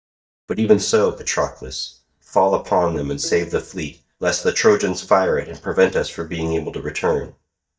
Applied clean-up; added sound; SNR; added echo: neural mask model DeepFilterNet 3.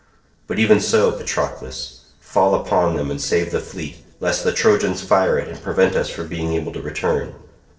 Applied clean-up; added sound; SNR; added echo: neural separator model SepFormer DNS4.